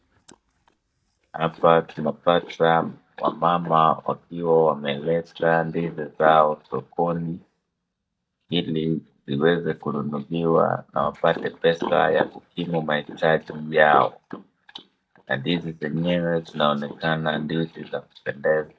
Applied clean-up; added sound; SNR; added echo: neural mask model DeepFilterNet 3.